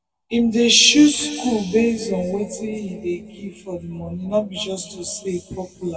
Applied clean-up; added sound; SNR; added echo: none; none; none; reverberation time 2.5 s.